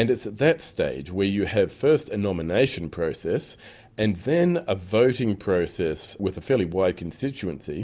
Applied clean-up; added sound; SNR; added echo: none; none; none; none.